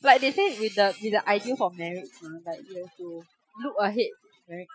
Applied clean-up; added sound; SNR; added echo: classical method Wiener filter.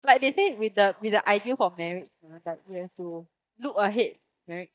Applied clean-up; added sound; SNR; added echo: neural mask model DeepFilterNet 3.